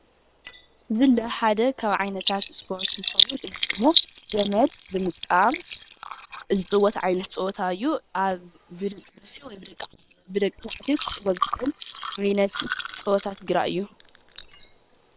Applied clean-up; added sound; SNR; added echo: neural separator model SepFormer WHAM!.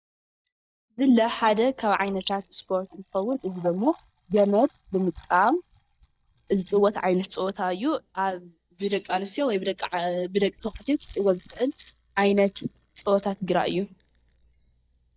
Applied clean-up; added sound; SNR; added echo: neural mask model DeepFilterNet 3.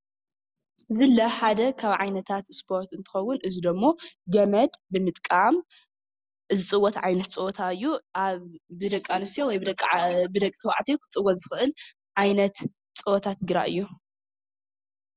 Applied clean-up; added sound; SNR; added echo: none; none; none; none.